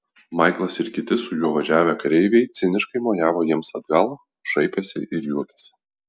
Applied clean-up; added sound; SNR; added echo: none; none; none; none.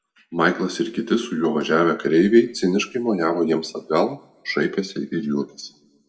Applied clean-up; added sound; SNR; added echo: none; none; none; reverberation time 0.5 s.